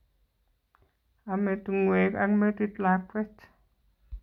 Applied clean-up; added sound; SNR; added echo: none; none; none; none.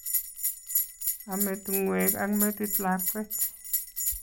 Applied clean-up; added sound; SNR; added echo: none; Bell; -1 dB; none.